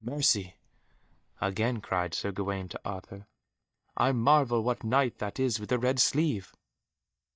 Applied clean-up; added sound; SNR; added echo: neural mask model DeepFilterNet 3.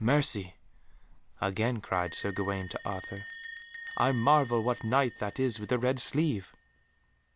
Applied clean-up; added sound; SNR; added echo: none; Bell; 12 dB; none.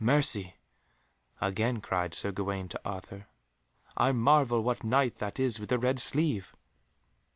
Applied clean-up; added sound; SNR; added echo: none; none; none; none.